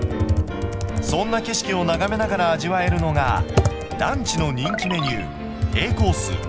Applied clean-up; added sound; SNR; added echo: none; Computer keyboard; 2 dB; none.